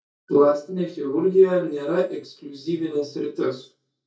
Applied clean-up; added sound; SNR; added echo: neural mask model DeepFilterNet 3.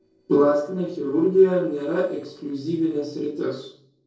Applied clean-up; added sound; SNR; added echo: neural separator model SepFormer DNS4.